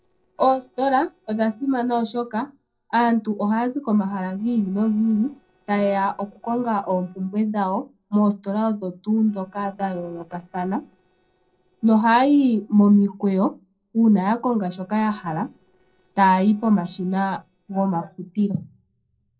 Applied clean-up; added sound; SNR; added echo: neural separator model SepFormer DNS4.